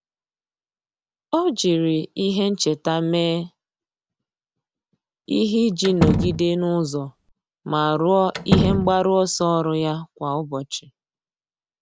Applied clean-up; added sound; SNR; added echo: none; Slam; 2 dB; none.